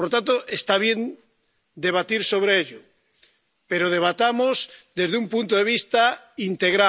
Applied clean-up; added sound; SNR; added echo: none; none; none; none.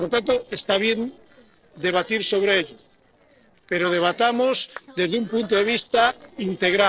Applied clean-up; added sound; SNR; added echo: neural separator model SepFormer DNS4.